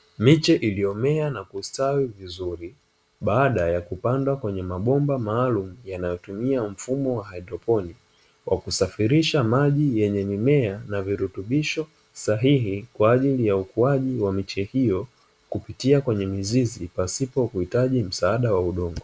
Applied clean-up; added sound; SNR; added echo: none; none; none; none.